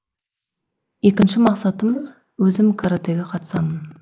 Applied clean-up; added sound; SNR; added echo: neural mask model Resemble Enhance denoiser.